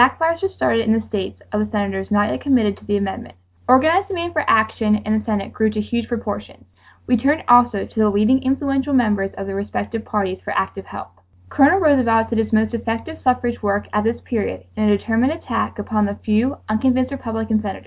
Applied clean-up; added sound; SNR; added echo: none; none; none; none.